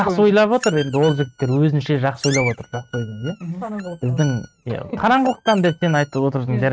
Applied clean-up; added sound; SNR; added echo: neural mask model RNNoise.